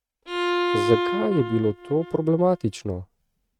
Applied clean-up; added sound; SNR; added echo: neural mask model RNNoise.